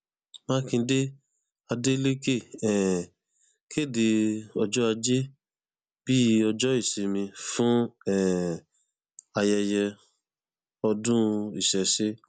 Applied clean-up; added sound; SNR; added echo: none; none; none; none.